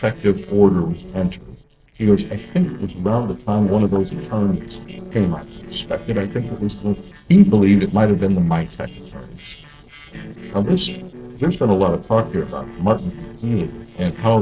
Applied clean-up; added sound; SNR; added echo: neural separator model SepFormer DNS4.